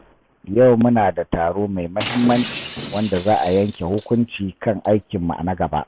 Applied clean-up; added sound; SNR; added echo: none; Shatter; 11 dB; none.